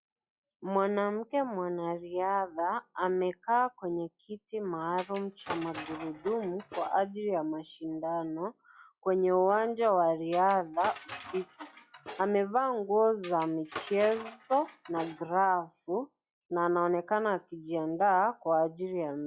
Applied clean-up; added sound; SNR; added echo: classical method log-MMSE.